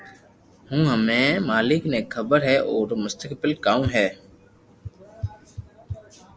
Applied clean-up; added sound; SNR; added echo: none; none; none; none.